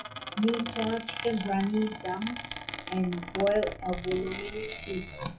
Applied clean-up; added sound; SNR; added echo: classical method log-MMSE.